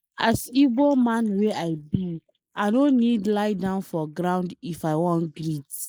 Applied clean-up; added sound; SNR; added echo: neural mask model Resemble Enhance denoiser.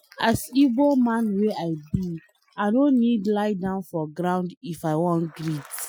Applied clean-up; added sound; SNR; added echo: classical method Wiener filter.